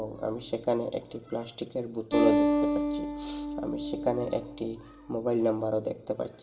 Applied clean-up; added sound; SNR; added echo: none; Acoustic guitar; 1 dB; reverberation time 0.8 s.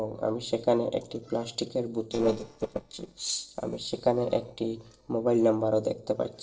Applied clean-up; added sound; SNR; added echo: neural separator model SepFormer DNS4.